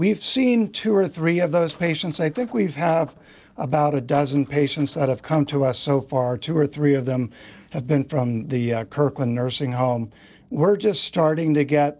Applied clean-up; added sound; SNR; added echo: neural separator model SepFormer DNS4.